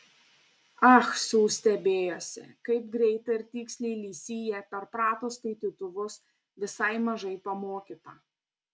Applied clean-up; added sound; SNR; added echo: none; none; none; none.